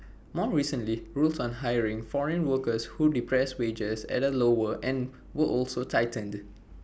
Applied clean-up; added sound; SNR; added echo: none; none; none; none.